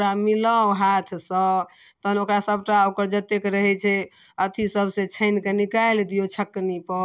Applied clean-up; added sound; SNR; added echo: none; none; none; none.